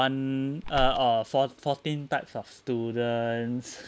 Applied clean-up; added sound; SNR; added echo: none; Bird; 0 dB; none.